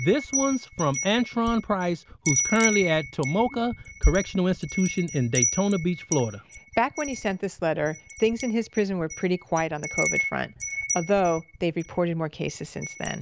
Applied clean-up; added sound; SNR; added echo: none; Wind chime; 5 dB; none.